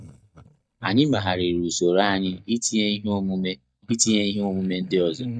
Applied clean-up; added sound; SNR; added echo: neural mask model DeepFilterNet 3.